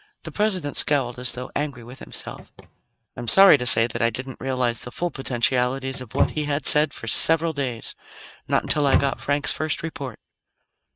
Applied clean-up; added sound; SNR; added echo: neural mask model RNNoise.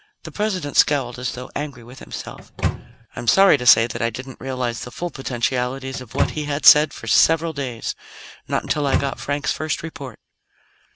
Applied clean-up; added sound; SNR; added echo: none; Microwave oven; 3 dB; none.